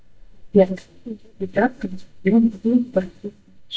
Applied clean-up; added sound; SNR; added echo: neural mask model DeepFilterNet 3.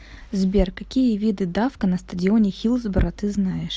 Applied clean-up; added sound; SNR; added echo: none; none; none; none.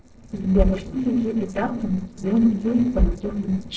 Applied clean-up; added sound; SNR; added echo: neural separator model SepFormer DNS4.